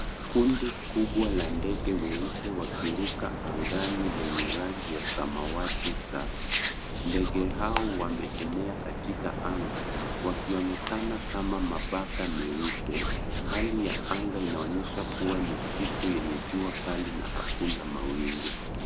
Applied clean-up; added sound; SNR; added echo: none; Hands + Waves, surf; -1 dB; none.